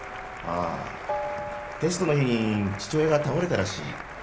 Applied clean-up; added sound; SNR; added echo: none; Applause; 12 dB; none.